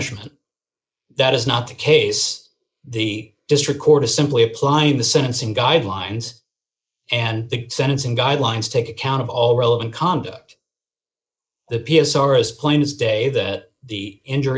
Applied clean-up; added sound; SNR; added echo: neural mask model Resemble Enhance denoiser.